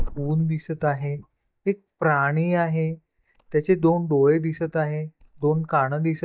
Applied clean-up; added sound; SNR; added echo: neural mask model DeepFilterNet 3.